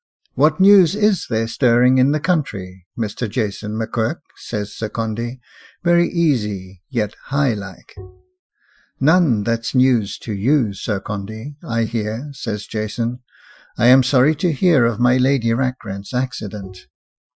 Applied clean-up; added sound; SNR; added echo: classical method Wiener filter.